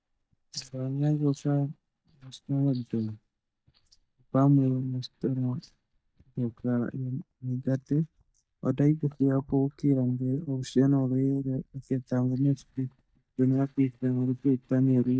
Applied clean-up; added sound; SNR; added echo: neural mask model DeepFilterNet 3.